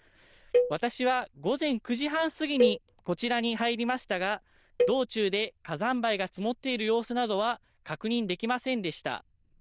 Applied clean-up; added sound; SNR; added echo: neural diffusion model UNIVERSE++.